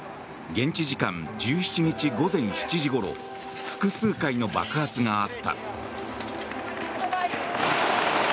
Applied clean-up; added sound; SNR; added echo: none; none; none; none.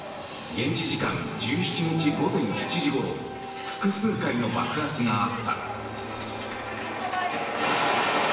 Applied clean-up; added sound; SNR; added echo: none; Drill; 14 dB; reverberation time 1.0 s.